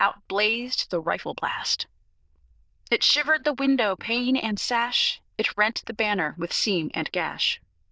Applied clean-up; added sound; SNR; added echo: neural diffusion model UNIVERSE++.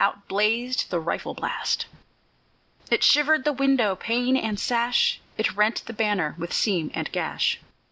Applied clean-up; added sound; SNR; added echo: none; none; none; none.